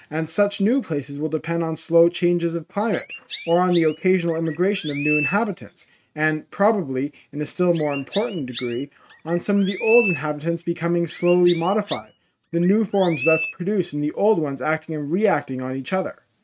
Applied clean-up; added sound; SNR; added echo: neural mask model RNNoise.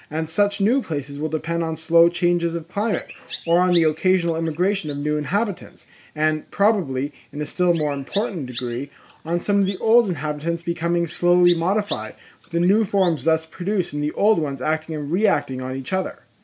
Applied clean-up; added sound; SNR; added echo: neural mask model Resemble Enhance denoiser.